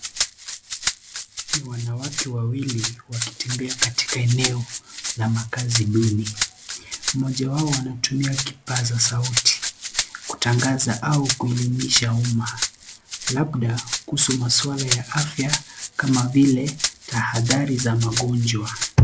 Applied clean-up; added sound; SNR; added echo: none; Rattle (instrument); 6 dB; none.